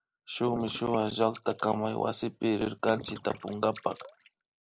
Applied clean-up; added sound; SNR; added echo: neural mask model Resemble Enhance denoiser.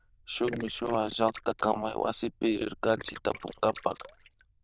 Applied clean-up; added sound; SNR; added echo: neural diffusion model UNIVERSE++.